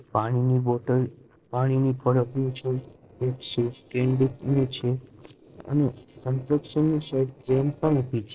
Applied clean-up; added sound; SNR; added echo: neural separator model SepFormer DNS4.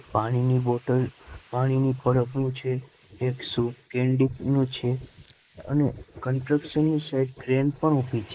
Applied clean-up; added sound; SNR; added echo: neural mask model Resemble Enhance denoiser.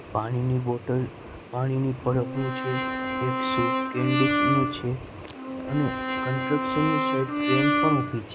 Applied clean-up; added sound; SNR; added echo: none; Brass instrument; -1 dB; none.